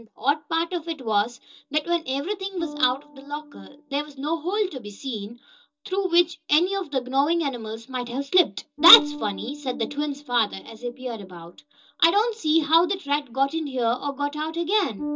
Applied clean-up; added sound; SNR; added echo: neural mask model DeepFilterNet 3.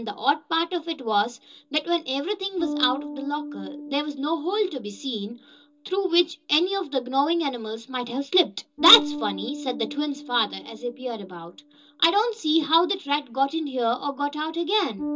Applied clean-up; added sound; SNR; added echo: none; Bass guitar; 13 dB; reverberation time 0.2 s.